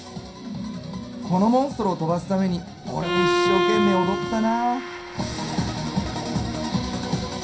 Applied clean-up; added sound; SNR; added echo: none; Bowed string instrument; 0 dB; reverberation time 0.3 s.